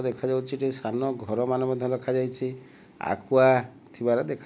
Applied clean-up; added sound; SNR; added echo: none; none; none; none.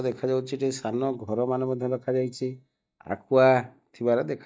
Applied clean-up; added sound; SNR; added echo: neural mask model DeepFilterNet 3.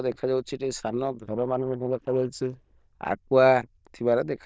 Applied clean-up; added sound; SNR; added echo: neural diffusion model UNIVERSE++.